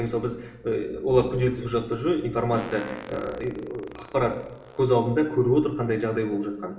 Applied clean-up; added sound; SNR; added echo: none; Fart; 20 dB; reverberation time 1.0 s.